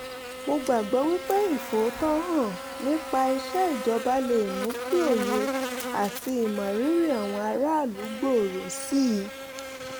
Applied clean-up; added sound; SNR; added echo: none; Buzz; 8 dB; none.